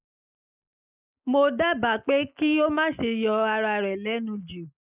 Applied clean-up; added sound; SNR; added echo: neural mask model Resemble Enhance denoiser.